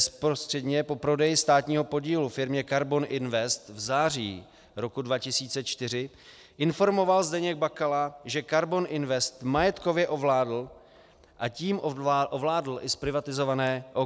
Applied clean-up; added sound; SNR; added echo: none; none; none; none.